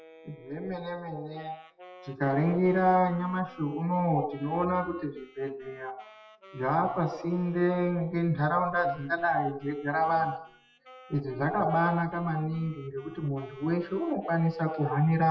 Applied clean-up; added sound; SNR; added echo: classical method WPE with log-MMSE.